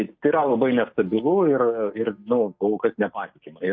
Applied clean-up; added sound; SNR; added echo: neural mask model DeepFilterNet 3.